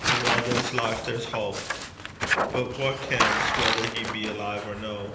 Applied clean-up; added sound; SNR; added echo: none; Tearing; -2 dB; reverberation time 1.0 s.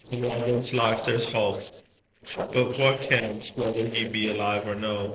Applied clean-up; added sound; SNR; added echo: neural separator model SepFormer DNS4.